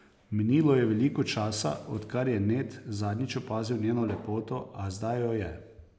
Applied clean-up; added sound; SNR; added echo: none; none; none; none.